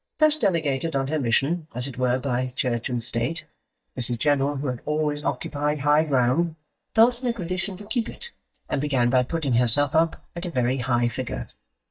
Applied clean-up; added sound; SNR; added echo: neural mask model DeepFilterNet 3.